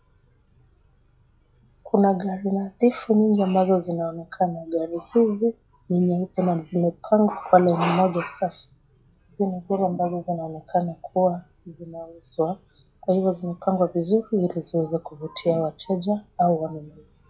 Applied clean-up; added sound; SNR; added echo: classical method log-MMSE.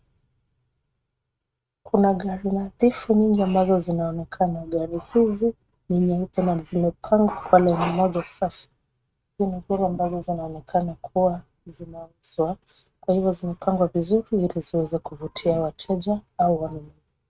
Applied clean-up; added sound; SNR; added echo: neural mask model RNNoise.